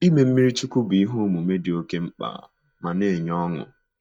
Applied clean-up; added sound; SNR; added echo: neural mask model DeepFilterNet 3.